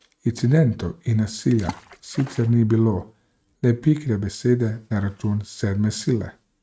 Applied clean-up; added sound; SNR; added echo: neural mask model RNNoise.